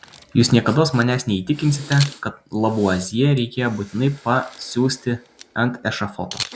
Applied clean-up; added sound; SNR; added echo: none; Breathing + Camera; 18 dB; none.